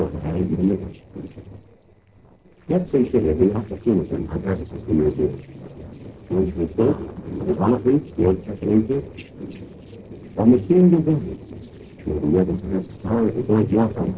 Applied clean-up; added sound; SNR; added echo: neural separator model SepFormer DNS4.